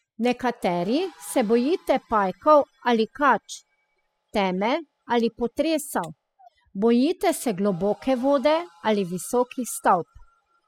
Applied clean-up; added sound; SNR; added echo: classical method spectral subtraction.